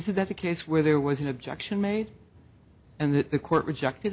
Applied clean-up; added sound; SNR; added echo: none; none; none; none.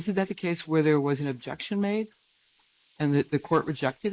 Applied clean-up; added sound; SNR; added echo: neural mask model Resemble Enhance denoiser.